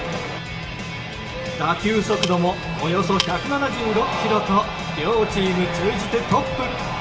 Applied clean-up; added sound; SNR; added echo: none; Bird vocalization, bird call, bird song; 15 dB; reverberation time 2.0 s.